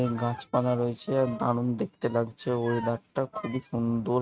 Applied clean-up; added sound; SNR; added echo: neural mask model RNNoise.